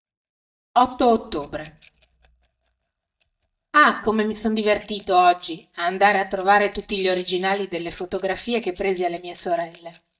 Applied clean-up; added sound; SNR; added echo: neural mask model DeepFilterNet 3.